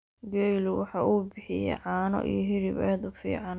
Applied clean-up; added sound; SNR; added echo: none; none; none; none.